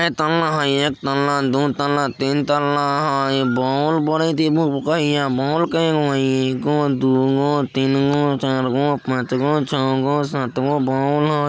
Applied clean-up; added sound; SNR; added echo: none; none; none; none.